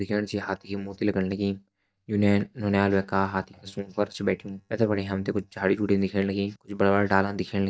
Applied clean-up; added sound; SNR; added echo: neural mask model DeepFilterNet 3.